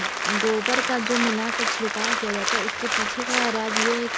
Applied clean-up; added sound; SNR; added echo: none; Applause; -2 dB; none.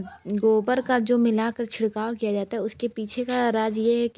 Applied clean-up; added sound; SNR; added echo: none; none; none; none.